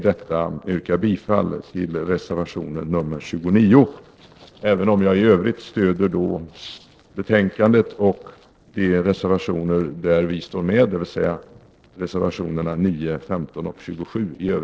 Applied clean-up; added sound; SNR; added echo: neural separator model SepFormer DNS4.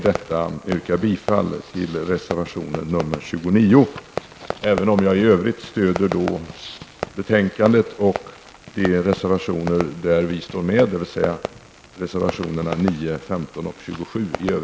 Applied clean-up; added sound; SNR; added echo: none; Fireworks; 12 dB; none.